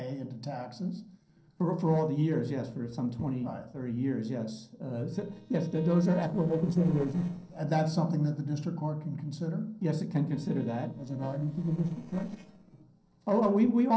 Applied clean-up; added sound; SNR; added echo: neural separator model SepFormer DNS4.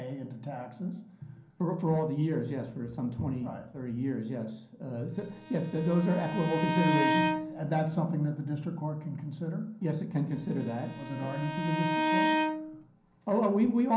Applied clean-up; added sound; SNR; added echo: none; Bowed string instrument; 1 dB; reverberation time 0.6 s.